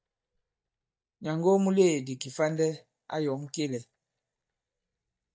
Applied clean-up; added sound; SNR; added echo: neural mask model DeepFilterNet 3.